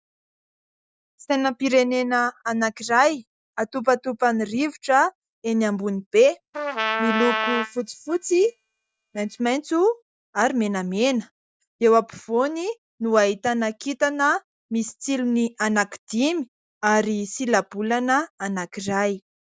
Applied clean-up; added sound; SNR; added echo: neural mask model DeepFilterNet 3.